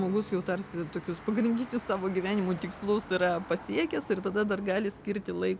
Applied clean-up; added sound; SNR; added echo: none; Motor vehicle (road) + Guitar; 16 dB; none.